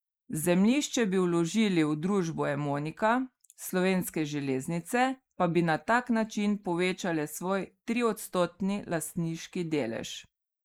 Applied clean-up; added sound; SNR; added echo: neural mask model Resemble Enhance denoiser.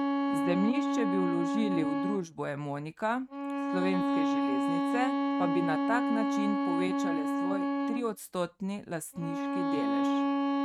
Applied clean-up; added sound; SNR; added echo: neural mask model RNNoise.